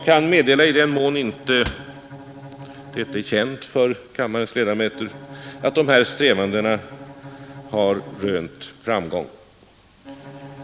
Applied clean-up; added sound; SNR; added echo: none; Bowed string instrument + Cupboard open or close / Drawer open or close; 17 dB; none.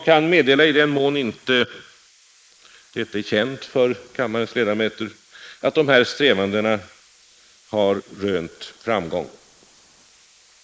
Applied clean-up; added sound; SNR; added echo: neural mask model Resemble Enhance denoiser.